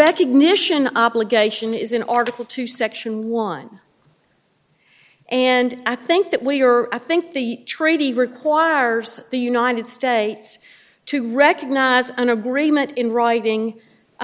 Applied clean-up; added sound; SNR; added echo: none; none; none; none.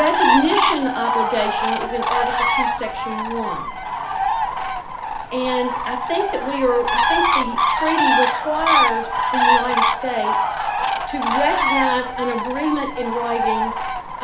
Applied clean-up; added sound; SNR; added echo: none; Bird; -4 dB; reverberation time 0.4 s.